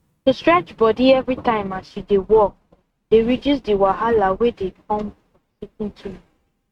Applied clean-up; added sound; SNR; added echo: neural mask model RNNoise.